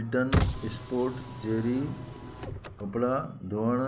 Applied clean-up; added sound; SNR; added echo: none; Car; 3 dB; none.